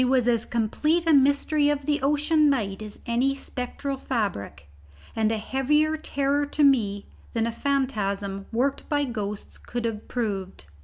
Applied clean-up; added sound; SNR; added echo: none; none; none; none.